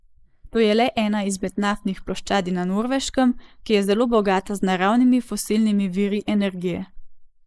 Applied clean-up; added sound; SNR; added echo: neural mask model Resemble Enhance denoiser.